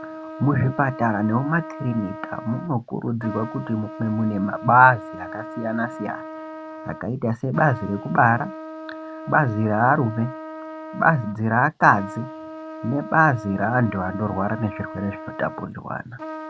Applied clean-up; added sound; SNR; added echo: none; Trumpet; 13 dB; none.